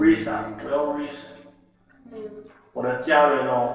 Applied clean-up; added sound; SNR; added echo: neural separator model SepFormer DNS4.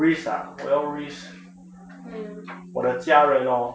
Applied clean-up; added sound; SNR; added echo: none; none; none; none.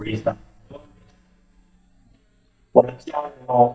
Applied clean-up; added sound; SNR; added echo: neural mask model DeepFilterNet 3.